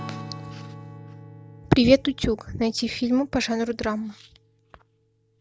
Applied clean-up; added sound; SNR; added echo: none; Strum; 17 dB; none.